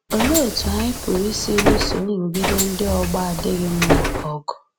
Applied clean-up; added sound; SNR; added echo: none; Bus; 0 dB; none.